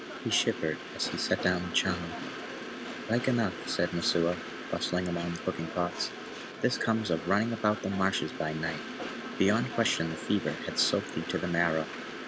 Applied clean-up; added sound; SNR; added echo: none; Train; 8 dB; none.